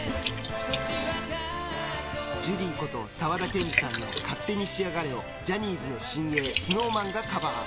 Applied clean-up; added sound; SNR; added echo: none; Liquid; 5 dB; none.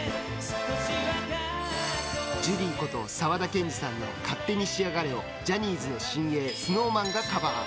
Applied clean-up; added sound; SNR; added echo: none; none; none; none.